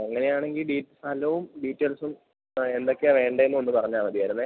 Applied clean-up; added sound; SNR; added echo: none; none; none; none.